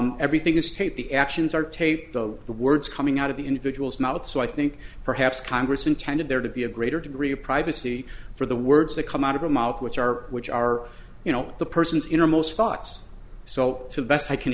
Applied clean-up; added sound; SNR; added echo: none; none; none; none.